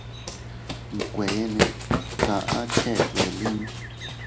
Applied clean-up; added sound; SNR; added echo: none; Run; -3 dB; none.